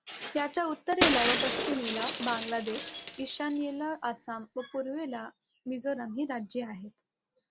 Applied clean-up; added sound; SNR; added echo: none; Shatter; -4 dB; none.